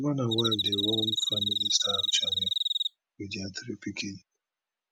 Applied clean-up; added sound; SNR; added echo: none; Cricket; -5 dB; none.